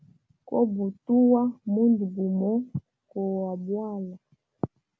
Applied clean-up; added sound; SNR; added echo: none; none; none; none.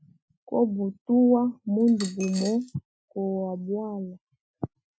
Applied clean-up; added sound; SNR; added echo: classical method Wiener filter.